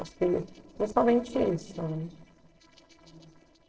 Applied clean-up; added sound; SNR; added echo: neural separator model SepFormer DNS4.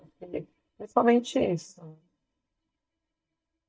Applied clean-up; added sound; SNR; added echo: neural mask model DeepFilterNet 3.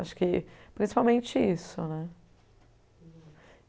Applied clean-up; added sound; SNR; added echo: none; none; none; none.